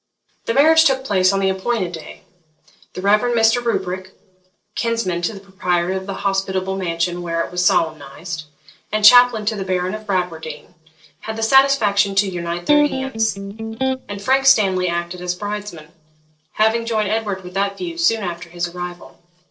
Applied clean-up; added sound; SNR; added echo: neural separator model SepFormer DNS4.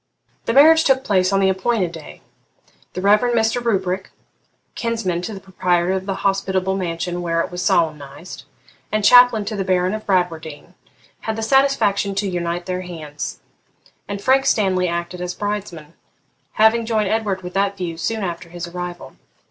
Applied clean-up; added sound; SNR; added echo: none; none; none; none.